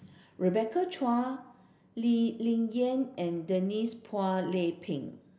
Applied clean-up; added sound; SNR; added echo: none; none; none; none.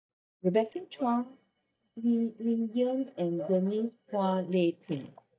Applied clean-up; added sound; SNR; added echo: neural mask model DeepFilterNet 3.